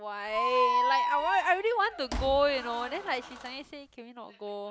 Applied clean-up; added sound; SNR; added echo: none; Squeak; 1 dB; none.